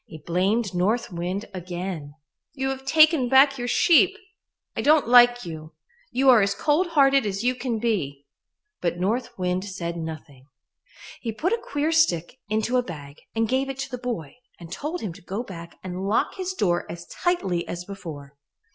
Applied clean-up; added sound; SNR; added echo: none; none; none; none.